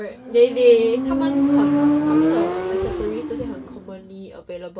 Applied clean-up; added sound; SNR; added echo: none; Motorcycle; -1 dB; reverberation time 0.2 s.